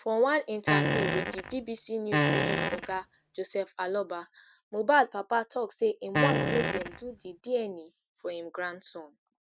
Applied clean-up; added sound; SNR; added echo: neural mask model RNNoise.